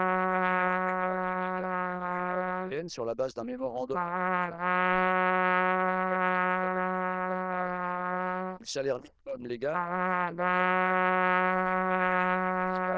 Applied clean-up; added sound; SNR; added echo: neural diffusion model UNIVERSE++.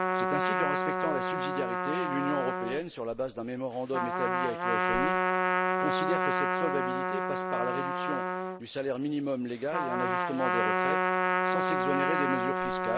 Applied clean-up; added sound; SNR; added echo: none; Trumpet; -4 dB; none.